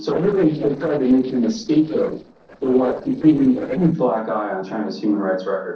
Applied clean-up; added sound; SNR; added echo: neural separator model SepFormer DNS4.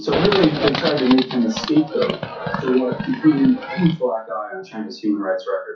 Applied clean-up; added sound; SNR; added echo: classical method WPE with log-MMSE.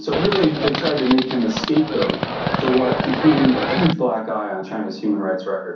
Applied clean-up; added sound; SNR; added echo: none; Livestock, farm animals, working animals; 3 dB; reverberation time 0.6 s.